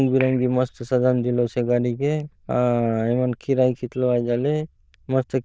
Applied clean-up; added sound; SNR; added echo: neural diffusion model UNIVERSE++.